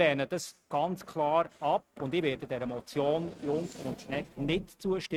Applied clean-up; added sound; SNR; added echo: neural mask model RNNoise.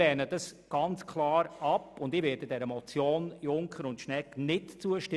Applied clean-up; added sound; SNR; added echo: none; none; none; none.